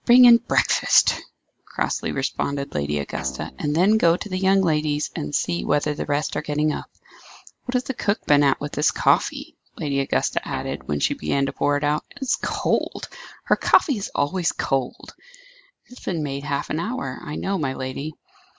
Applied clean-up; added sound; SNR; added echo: none; Guitar; 17 dB; none.